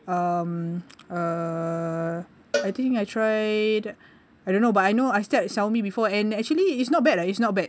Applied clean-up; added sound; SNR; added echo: none; Cowbell; 13 dB; none.